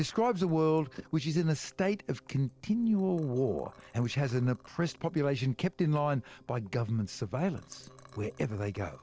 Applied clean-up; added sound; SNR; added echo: neural separator model SepFormer DNS4.